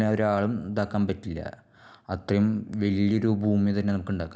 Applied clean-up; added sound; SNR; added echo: none; none; none; none.